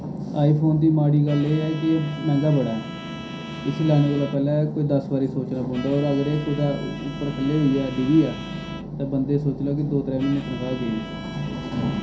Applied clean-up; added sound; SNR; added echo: none; Bowed string instrument; 18 dB; reverberation time 0.3 s.